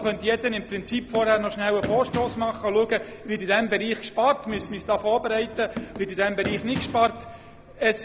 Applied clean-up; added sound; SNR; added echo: none; Run; 13 dB; none.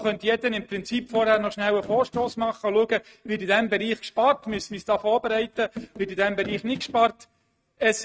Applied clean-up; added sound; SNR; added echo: neural mask model RNNoise.